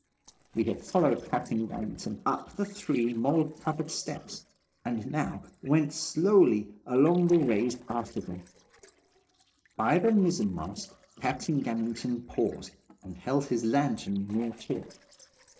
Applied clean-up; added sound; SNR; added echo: neural separator model SepFormer DNS4.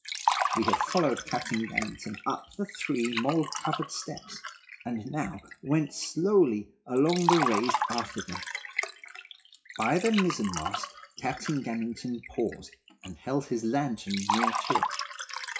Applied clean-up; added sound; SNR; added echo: classical method WPE with log-MMSE.